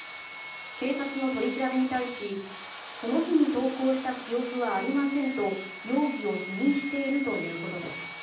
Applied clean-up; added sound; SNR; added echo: none; Sawing; 9 dB; reverberation time 0.6 s.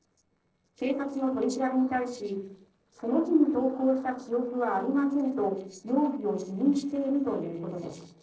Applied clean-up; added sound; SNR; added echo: neural separator model SepFormer DNS4.